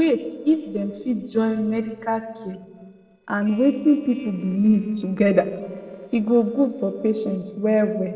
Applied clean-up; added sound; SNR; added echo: neural separator model SepFormer DNS4.